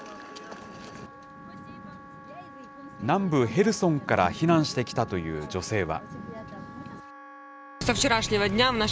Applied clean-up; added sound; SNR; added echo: none; Wind instrument, woodwind instrument; 19 dB; none.